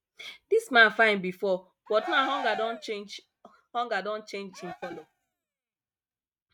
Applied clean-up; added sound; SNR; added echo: neural mask model RNNoise.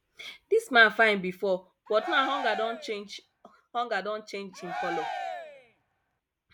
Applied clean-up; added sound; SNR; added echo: none; Cheering; 8 dB; none.